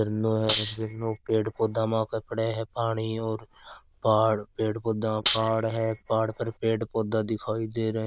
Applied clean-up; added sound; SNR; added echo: neural diffusion model UNIVERSE++.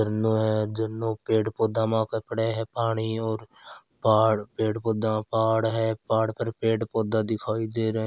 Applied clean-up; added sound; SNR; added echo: none; none; none; none.